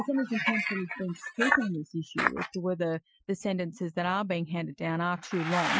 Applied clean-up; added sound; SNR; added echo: classical method Wiener filter.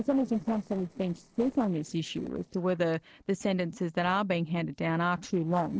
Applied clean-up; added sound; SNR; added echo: neural separator model SepFormer DNS4.